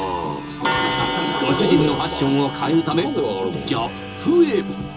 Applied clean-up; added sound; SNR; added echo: none; Clock; 8 dB; reverberation time 0.2 s.